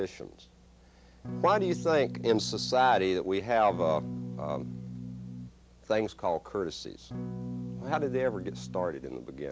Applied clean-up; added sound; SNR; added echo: none; Electric guitar / Strum; 8 dB; none.